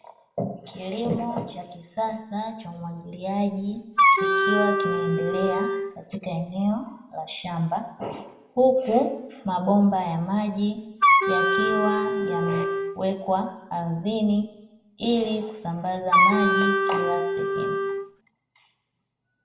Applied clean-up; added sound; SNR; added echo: none; Wind instrument, woodwind instrument; -5 dB; reverberation time 0.9 s.